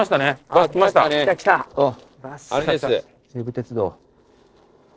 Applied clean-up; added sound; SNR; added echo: neural separator model SepFormer DNS4.